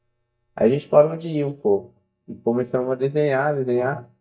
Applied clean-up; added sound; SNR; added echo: neural mask model DeepFilterNet 3.